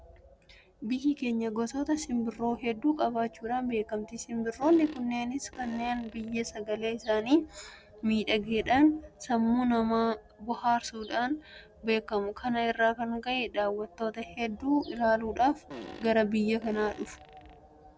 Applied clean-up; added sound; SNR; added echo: none; Fart; 18 dB; none.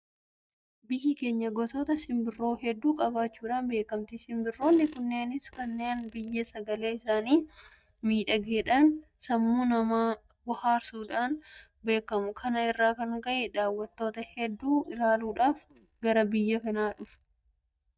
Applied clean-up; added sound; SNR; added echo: neural mask model DeepFilterNet 3.